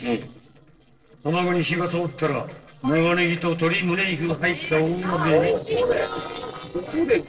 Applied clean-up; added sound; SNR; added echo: neural separator model SepFormer DNS4.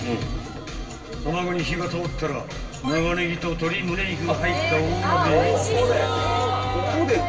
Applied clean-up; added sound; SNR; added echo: none; Bowed string instrument; 9 dB; reverberation time 2.4 s.